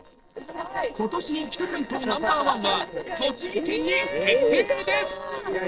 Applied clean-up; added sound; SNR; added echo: neural separator model SepFormer DNS4.